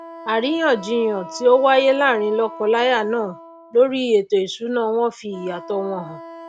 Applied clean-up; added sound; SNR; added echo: none; Wind instrument, woodwind instrument; 18 dB; none.